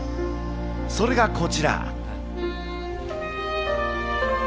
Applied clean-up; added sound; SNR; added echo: none; Bowed string instrument; 15 dB; none.